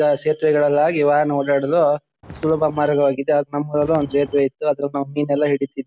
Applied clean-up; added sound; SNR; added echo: none; Walk, footsteps; 20 dB; none.